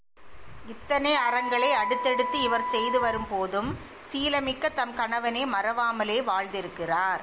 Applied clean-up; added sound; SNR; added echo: none; Wind instrument, woodwind instrument; 4 dB; none.